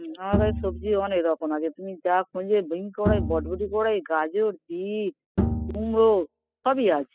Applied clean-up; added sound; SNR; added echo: classical method spectral subtraction.